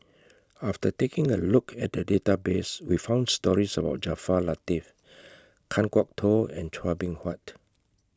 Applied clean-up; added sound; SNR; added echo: none; none; none; none.